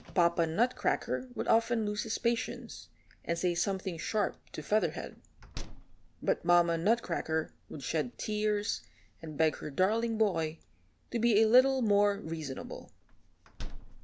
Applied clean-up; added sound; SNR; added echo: none; Slam; 17 dB; none.